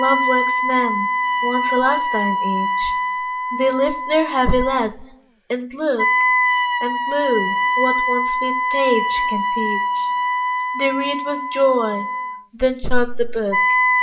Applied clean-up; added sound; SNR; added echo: none; Wind instrument, woodwind instrument; -1 dB; reverberation time 0.8 s.